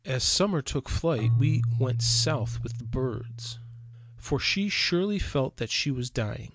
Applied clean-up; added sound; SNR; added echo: none; Keyboard (musical); 3 dB; none.